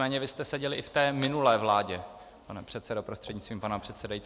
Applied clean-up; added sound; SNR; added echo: none; none; none; none.